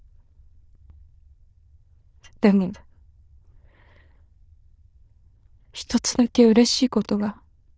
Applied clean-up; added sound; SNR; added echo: neural diffusion model UNIVERSE++.